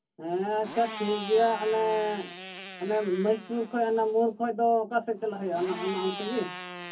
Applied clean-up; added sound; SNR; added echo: none; Motorcycle; 13 dB; reverberation time 0.3 s.